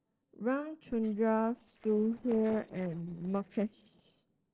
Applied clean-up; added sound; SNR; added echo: neural separator model SepFormer DNS4.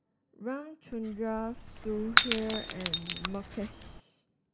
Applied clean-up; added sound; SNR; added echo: none; Shatter / Crushing; -3 dB; none.